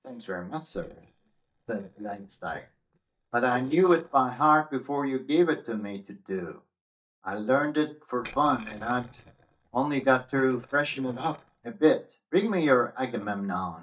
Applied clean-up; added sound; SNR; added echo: neural mask model DeepFilterNet 3.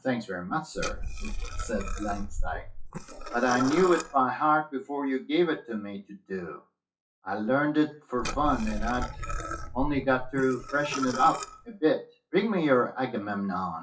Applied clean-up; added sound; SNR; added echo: classical method WPE with log-MMSE.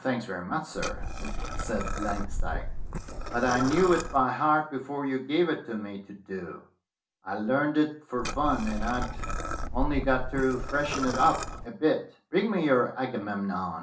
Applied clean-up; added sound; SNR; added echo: none; Liquid; 3 dB; reverberation time 0.4 s.